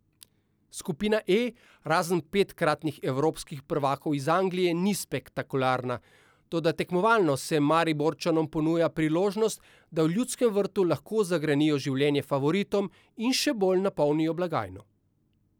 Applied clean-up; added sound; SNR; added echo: none; none; none; none.